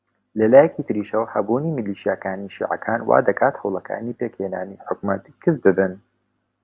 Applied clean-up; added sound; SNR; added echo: none; none; none; none.